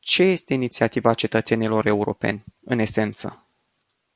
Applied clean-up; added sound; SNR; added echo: none; none; none; none.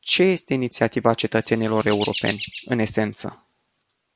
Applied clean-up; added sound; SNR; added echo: none; Chirp, tweet; 13 dB; none.